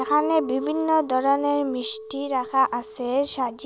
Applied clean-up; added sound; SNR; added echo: none; Chink, clink; 12 dB; none.